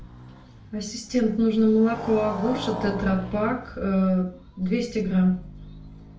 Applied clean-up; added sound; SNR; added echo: none; Motorcycle; 13 dB; reverberation time 0.4 s.